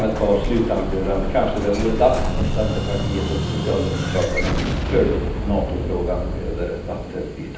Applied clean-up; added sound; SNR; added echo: none; Explosion; 1 dB; reverberation time 0.9 s.